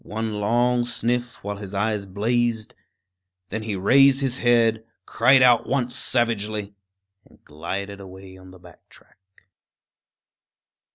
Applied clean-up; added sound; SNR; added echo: none; none; none; none.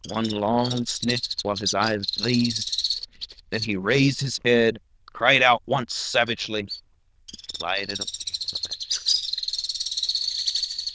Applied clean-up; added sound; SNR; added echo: neural diffusion model UNIVERSE++.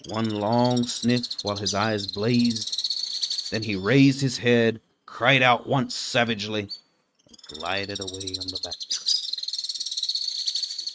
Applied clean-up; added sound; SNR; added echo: neural mask model RNNoise.